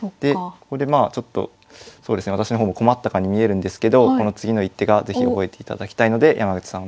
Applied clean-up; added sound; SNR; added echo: none; none; none; none.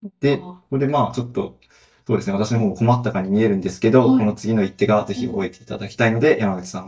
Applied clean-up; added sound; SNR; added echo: neural mask model DeepFilterNet 3.